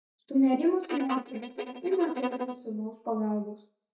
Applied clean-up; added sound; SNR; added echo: neural mask model DeepFilterNet 3.